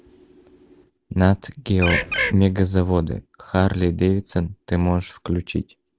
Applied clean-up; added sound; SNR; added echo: none; Bird; 0 dB; none.